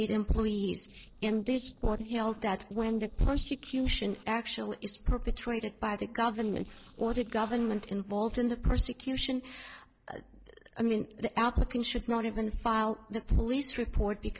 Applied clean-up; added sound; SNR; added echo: neural separator model SepFormer DNS4.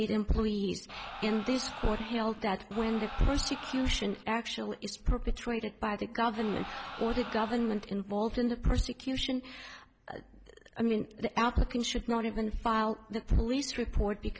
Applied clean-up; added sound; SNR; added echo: none; Crowd; 12 dB; none.